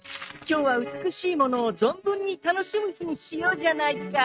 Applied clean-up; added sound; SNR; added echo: neural mask model RNNoise.